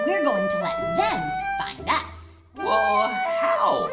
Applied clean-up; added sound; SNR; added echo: none; Wind instrument, woodwind instrument; 0 dB; reverberation time 0.6 s.